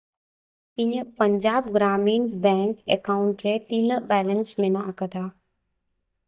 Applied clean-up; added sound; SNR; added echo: neural mask model DeepFilterNet 3.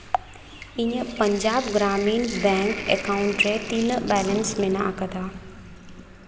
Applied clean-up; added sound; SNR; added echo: none; Sink (filling or washing); 13 dB; none.